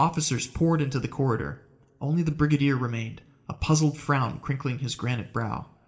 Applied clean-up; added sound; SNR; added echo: none; none; none; reverberation time 0.5 s.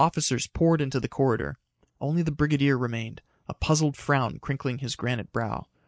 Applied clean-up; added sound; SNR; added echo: none; none; none; none.